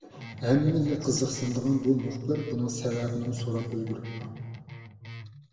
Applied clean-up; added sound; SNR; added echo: none; Guitar; 13 dB; reverberation time 1.5 s.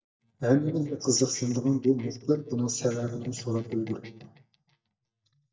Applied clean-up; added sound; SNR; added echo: neural mask model DeepFilterNet 3.